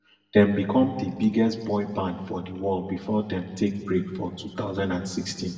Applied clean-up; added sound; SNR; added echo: none; none; none; reverberation time 1.5 s.